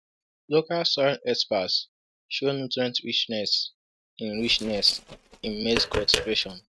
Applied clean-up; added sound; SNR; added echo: neural mask model RNNoise.